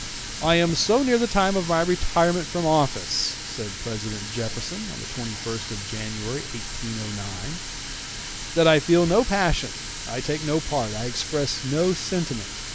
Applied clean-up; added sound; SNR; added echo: none; Water tap, faucet; 9 dB; none.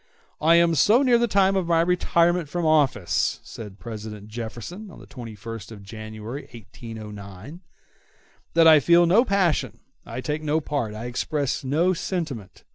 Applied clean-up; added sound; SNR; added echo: none; none; none; none.